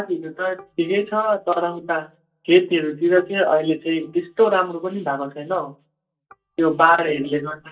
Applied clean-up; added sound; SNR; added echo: neural mask model DeepFilterNet 3.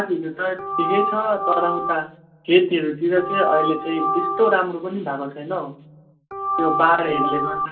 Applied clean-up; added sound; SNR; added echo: none; Organ; 1 dB; reverberation time 0.3 s.